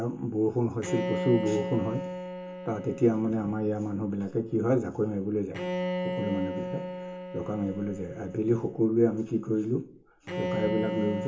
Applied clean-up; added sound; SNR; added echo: none; Bowed string instrument; 7 dB; reverberation time 0.2 s.